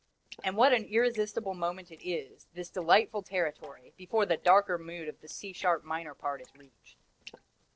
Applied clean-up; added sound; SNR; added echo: neural separator model SepFormer DNS4.